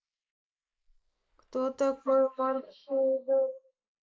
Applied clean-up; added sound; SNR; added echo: neural mask model Resemble Enhance denoiser.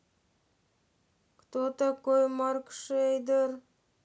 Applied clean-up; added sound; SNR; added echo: none; none; none; none.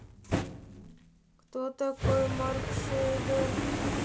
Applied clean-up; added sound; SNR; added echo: none; Fire; -1 dB; none.